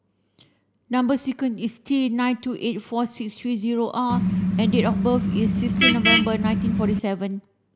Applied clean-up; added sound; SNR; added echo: none; Vehicle horn, car horn, honking; -3 dB; none.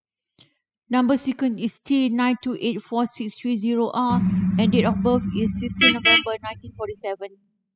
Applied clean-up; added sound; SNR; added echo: classical method spectral subtraction.